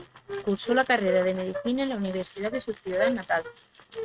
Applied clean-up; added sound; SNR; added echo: neural mask model RNNoise.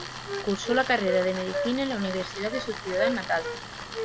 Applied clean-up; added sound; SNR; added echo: none; Tools + Wind instrument, woodwind instrument; 5 dB; none.